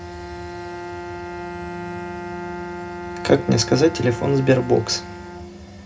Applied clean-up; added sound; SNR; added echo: none; Bowed string instrument; 9 dB; reverberation time 0.4 s.